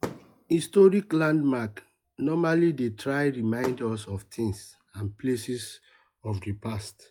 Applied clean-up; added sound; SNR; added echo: classical method log-MMSE.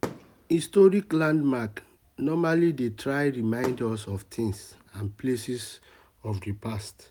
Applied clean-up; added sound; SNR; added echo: none; Fireworks; 17 dB; none.